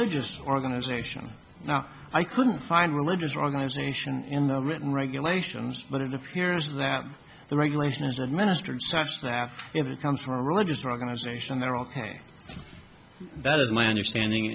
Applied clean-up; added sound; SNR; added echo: none; none; none; none.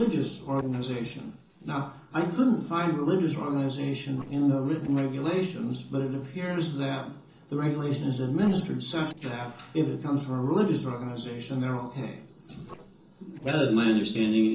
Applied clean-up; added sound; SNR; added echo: neural separator model SepFormer DNS4.